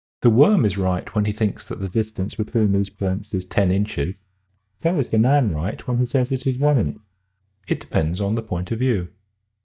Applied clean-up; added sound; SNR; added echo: neural mask model DeepFilterNet 3.